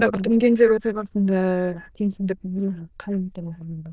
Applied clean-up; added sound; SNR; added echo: neural diffusion model UNIVERSE++.